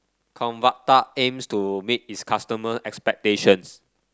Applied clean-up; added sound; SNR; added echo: none; none; none; none.